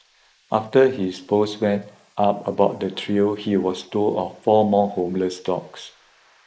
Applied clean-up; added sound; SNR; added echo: neural mask model Resemble Enhance denoiser.